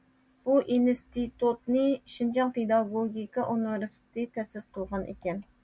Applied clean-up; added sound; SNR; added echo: none; none; none; none.